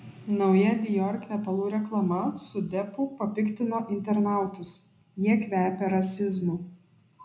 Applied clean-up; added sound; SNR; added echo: none; none; none; reverberation time 0.3 s.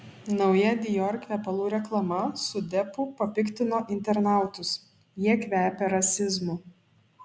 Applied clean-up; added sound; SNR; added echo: none; none; none; none.